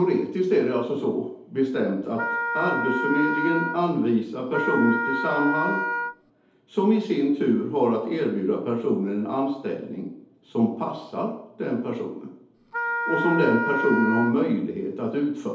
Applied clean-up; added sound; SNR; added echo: none; Wind instrument, woodwind instrument; 2 dB; reverberation time 2.2 s.